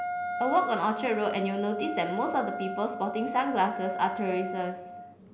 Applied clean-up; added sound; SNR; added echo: none; Wind instrument, woodwind instrument; 6 dB; none.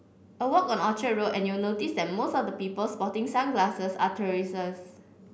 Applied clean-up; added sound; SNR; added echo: none; none; none; none.